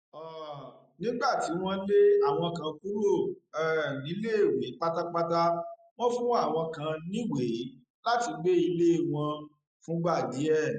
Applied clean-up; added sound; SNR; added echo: none; none; none; none.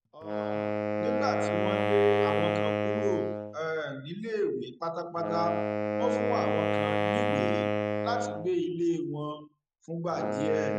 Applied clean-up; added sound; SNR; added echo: none; Wind instrument, woodwind instrument; -2 dB; none.